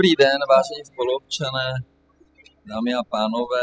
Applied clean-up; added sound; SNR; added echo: classical method spectral subtraction.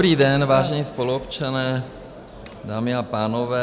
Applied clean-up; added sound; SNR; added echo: none; none; none; none.